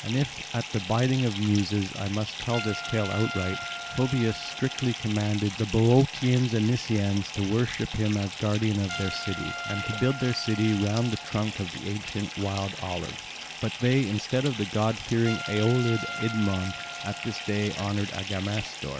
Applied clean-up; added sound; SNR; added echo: none; Fill (with liquid) / Bathtub (filling or washing) + Trumpet; 9 dB; none.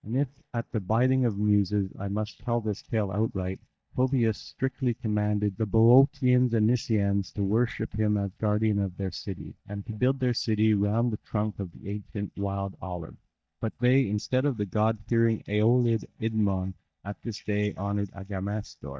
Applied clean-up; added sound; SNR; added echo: neural mask model DeepFilterNet 3.